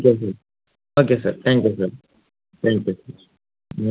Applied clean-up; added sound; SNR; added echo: none; none; none; none.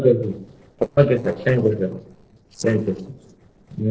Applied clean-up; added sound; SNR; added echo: neural separator model SepFormer DNS4.